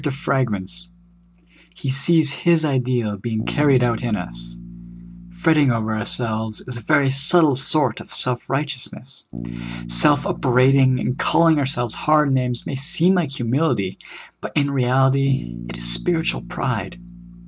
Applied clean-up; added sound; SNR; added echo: none; Bass guitar; 16 dB; none.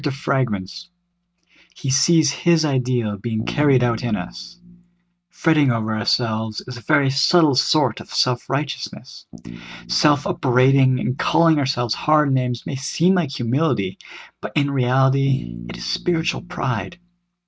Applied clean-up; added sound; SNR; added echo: neural mask model RNNoise.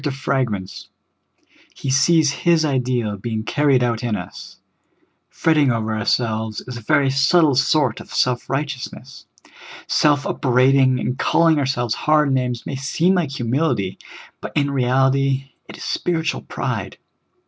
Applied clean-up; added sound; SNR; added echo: none; none; none; none.